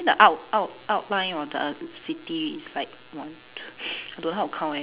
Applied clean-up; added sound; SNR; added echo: none; none; none; none.